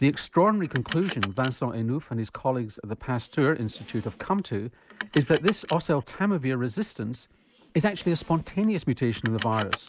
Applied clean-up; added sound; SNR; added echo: none; Car; 13 dB; none.